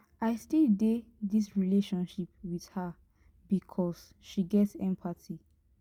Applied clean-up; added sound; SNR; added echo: none; none; none; none.